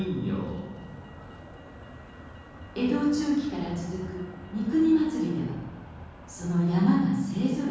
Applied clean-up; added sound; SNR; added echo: none; Motor vehicle (road); 16 dB; reverberation time 1.3 s.